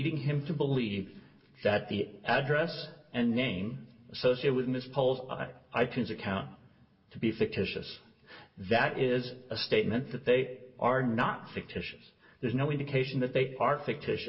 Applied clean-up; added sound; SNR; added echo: none; none; none; reverberation time 0.7 s.